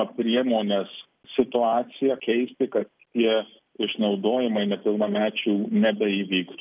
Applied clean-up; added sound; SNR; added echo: none; none; none; none.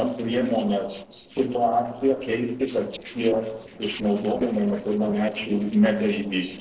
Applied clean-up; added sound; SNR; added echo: neural separator model SepFormer DNS4.